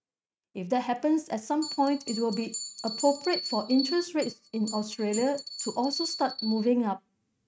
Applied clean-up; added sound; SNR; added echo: neural mask model RNNoise.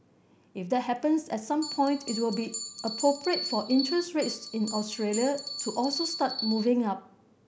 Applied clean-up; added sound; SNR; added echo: none; Bell; 8 dB; none.